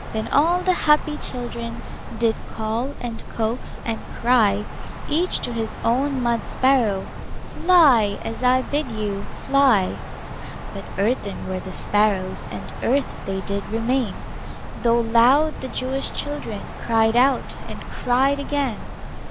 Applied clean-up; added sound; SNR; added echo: none; Wind; 7 dB; none.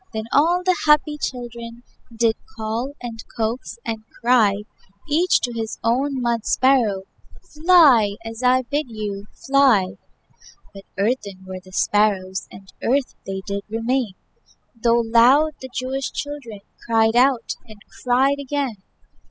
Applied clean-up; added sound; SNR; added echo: classical method spectral subtraction.